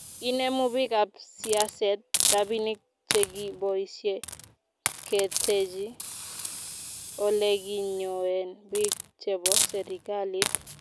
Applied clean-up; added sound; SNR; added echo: none; Hiss; 3 dB; none.